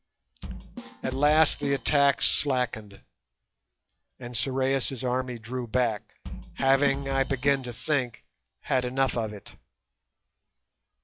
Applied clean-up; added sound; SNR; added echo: classical method log-MMSE.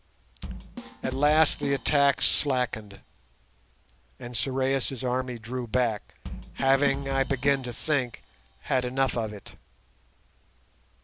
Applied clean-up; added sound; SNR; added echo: none; Bass drum / Drum kit; 11 dB; none.